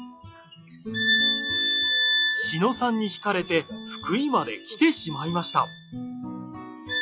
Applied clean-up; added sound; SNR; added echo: classical method log-MMSE.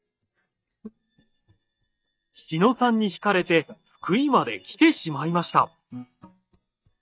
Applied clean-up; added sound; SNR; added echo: neural mask model DeepFilterNet 3.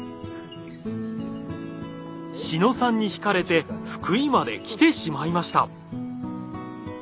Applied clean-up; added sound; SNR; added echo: none; none; none; none.